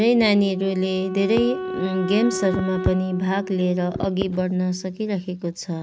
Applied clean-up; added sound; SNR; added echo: none; Wind instrument, woodwind instrument; 10 dB; none.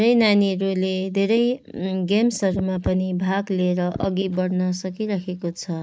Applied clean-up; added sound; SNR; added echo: neural mask model Resemble Enhance denoiser.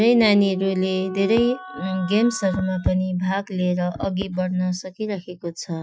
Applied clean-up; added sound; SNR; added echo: classical method Wiener filter.